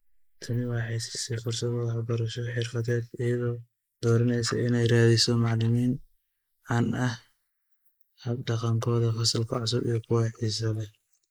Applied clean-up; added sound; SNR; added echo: neural mask model Resemble Enhance denoiser.